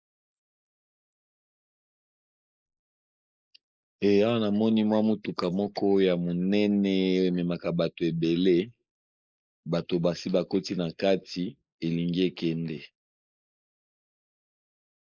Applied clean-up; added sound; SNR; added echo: neural mask model Resemble Enhance denoiser.